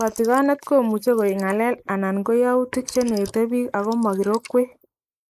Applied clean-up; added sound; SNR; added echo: neural mask model Resemble Enhance denoiser.